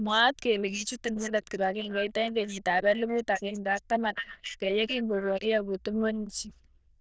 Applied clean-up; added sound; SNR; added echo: neural diffusion model UNIVERSE++.